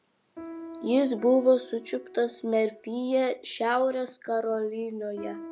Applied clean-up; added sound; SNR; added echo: none; Piano; 18 dB; none.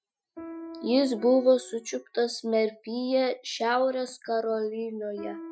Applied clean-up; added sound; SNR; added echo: classical method Wiener filter.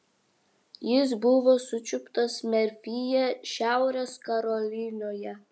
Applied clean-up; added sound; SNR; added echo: none; none; none; none.